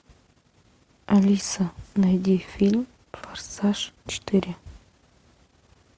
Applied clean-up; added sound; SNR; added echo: none; none; none; none.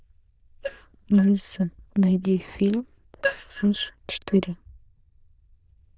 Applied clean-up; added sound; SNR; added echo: neural diffusion model UNIVERSE++.